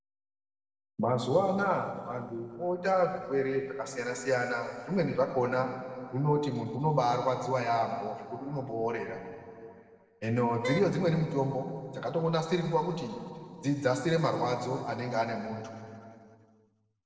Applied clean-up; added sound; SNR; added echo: neural separator model SepFormer DNS4.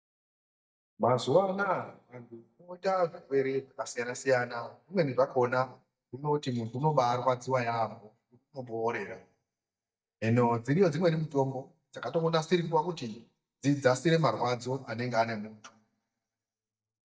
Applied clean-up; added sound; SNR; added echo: neural mask model DeepFilterNet 3.